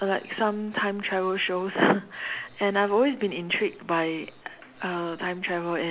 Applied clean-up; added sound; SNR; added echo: none; none; none; none.